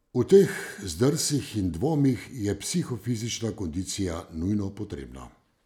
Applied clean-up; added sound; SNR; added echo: none; none; none; none.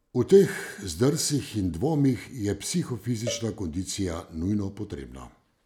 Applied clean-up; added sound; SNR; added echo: none; Cowbell; 17 dB; none.